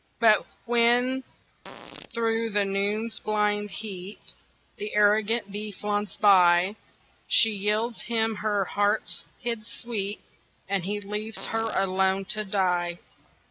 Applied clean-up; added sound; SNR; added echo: none; Fart; 17 dB; none.